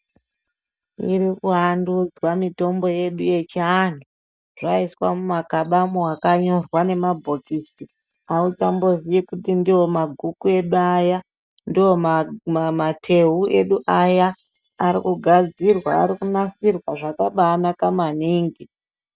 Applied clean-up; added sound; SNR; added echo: neural mask model DeepFilterNet 3.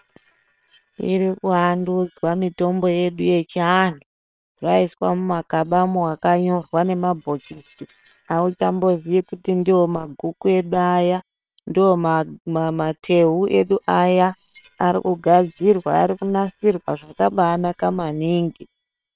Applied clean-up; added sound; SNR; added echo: neural separator model SepFormer WHAM!.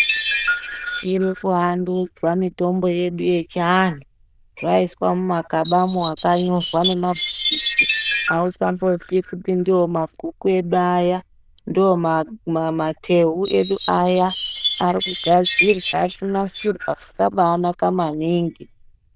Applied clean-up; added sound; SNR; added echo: neural diffusion model UNIVERSE++.